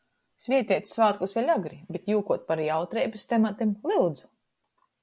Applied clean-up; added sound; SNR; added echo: none; none; none; none.